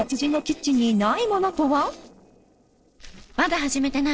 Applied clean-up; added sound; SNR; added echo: neural separator model SepFormer DNS4.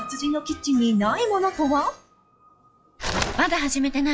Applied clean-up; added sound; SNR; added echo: classical method log-MMSE.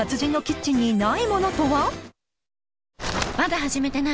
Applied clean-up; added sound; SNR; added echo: none; none; none; none.